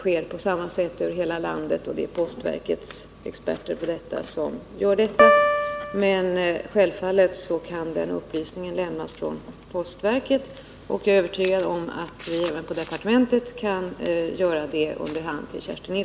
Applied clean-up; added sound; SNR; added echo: none; Piano; -4 dB; none.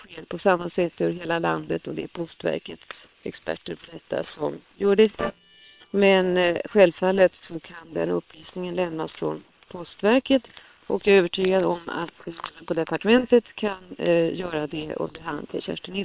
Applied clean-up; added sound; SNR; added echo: neural separator model SepFormer WHAM!.